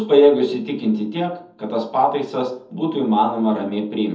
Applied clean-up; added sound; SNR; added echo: none; none; none; reverberation time 0.7 s.